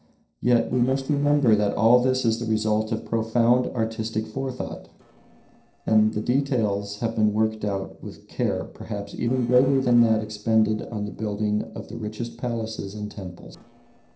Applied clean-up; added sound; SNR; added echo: neural separator model SepFormer DNS4.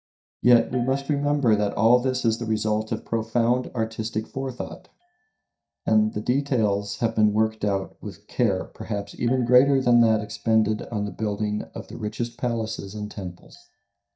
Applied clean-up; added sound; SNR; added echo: neural mask model DeepFilterNet 3.